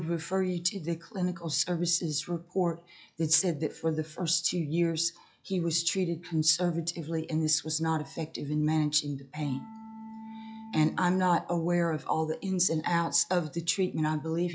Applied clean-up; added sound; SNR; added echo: classical method log-MMSE.